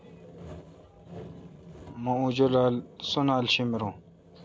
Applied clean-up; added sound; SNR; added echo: none; Sawing; 17 dB; none.